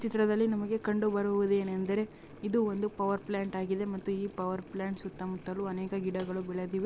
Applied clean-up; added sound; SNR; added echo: none; Boiling; 18 dB; none.